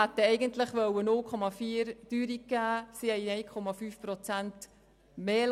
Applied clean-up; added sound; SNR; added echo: none; none; none; none.